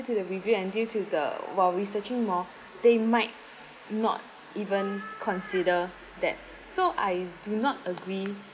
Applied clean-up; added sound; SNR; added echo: none; none; none; none.